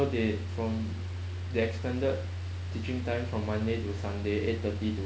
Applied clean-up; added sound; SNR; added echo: none; none; none; none.